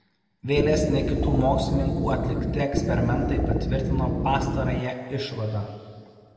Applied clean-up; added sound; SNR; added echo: none; Wind instrument, woodwind instrument; -2 dB; reverberation time 2.4 s.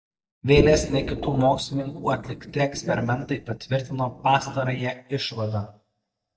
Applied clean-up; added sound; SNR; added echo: neural mask model DeepFilterNet 3.